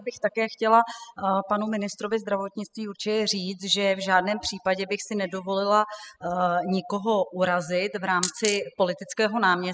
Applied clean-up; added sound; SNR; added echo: classical method spectral subtraction.